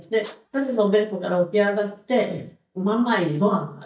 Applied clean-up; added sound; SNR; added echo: neural mask model DeepFilterNet 3.